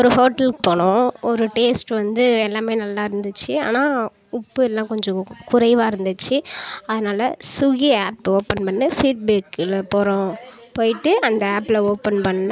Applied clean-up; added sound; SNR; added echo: none; none; none; none.